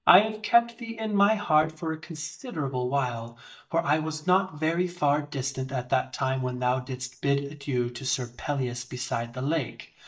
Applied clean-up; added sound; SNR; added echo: neural mask model DeepFilterNet 3.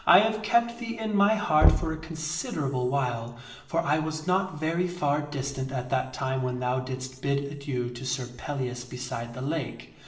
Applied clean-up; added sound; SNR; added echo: none; Knock; 1 dB; reverberation time 1.3 s.